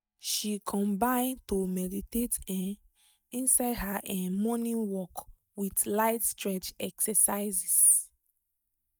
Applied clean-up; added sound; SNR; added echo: neural mask model DeepFilterNet 3.